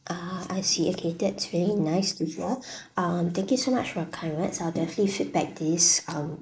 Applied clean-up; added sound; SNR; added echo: neural mask model Resemble Enhance denoiser.